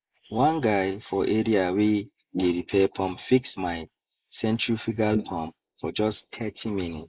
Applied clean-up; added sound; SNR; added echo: neural mask model Resemble Enhance denoiser.